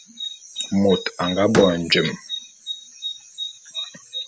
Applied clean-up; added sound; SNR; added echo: none; Slam; 10 dB; none.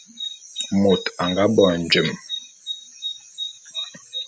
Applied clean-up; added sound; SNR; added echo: none; none; none; none.